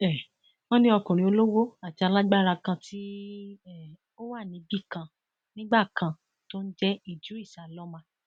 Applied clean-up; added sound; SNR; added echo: none; none; none; none.